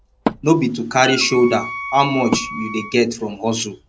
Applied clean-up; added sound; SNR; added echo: none; Wind instrument, woodwind instrument + Wood; 9 dB; none.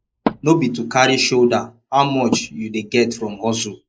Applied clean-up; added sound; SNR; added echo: neural mask model Resemble Enhance denoiser.